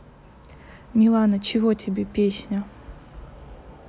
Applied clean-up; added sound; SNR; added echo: none; none; none; none.